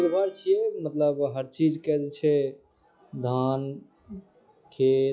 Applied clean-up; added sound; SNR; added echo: classical method log-MMSE.